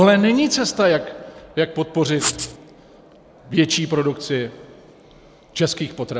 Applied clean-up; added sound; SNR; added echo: none; Writing; 5 dB; none.